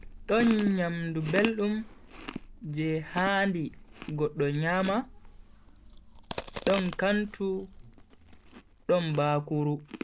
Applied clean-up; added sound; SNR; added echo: none; Chewing, mastication; 12 dB; none.